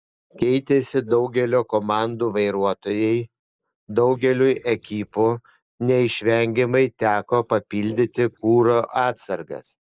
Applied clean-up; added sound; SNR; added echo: neural mask model Resemble Enhance denoiser.